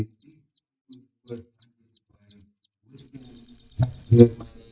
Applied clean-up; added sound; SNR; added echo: neural mask model DeepFilterNet 3.